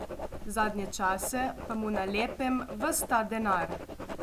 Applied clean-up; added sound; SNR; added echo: none; Writing; 7 dB; none.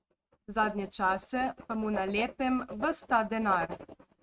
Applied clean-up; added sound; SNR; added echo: neural mask model RNNoise.